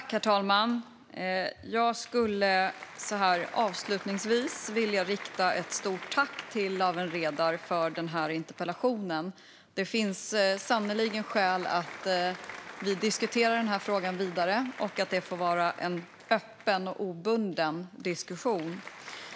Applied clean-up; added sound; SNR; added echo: none; Applause; 16 dB; none.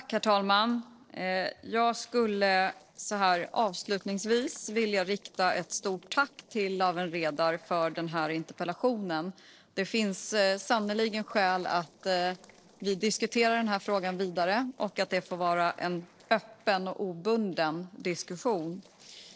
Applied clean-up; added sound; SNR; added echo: neural separator model SepFormer DNS4.